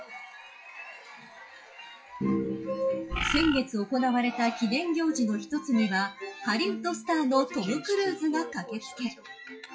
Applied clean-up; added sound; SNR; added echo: classical method WPE with log-MMSE.